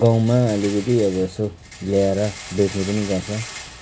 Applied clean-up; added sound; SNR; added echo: none; Rattle; 16 dB; none.